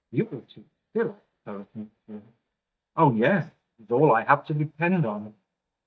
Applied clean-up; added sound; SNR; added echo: neural mask model DeepFilterNet 3.